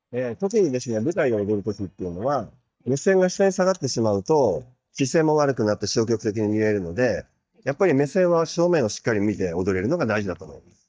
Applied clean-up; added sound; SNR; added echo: neural mask model DeepFilterNet 3.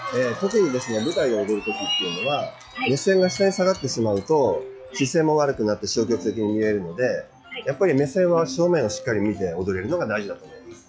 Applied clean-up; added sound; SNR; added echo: classical method log-MMSE.